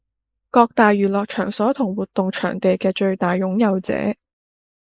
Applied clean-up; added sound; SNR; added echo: neural mask model Resemble Enhance denoiser.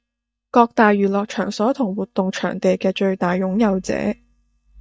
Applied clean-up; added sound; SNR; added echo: neural mask model DeepFilterNet 3.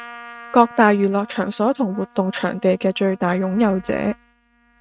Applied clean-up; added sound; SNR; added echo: neural mask model RNNoise.